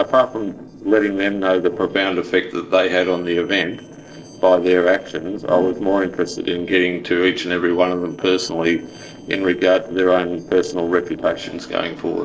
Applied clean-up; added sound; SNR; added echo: neural separator model SepFormer DNS4.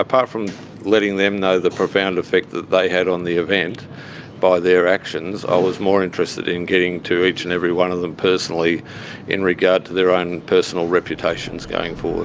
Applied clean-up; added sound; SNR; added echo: none; none; none; none.